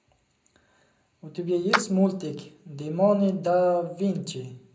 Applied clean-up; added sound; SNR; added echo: none; Clapping; 6 dB; reverberation time 0.4 s.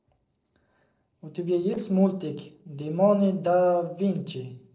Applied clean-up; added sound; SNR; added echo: neural separator model SepFormer DNS4.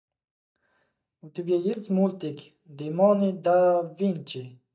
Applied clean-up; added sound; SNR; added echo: neural mask model DeepFilterNet 3.